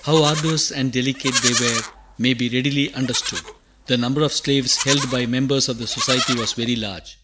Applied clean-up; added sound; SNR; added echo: none; Livestock, farm animals, working animals; 7 dB; none.